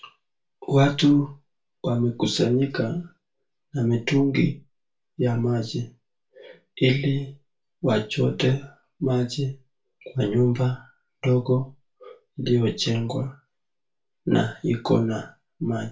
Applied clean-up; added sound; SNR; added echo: none; none; none; reverberation time 0.3 s.